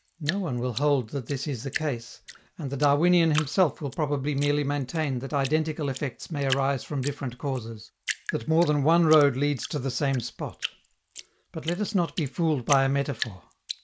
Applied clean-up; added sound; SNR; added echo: none; Drip; 14 dB; none.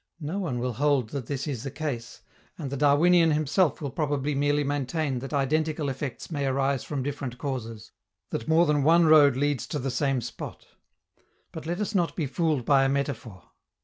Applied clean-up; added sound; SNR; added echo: none; none; none; none.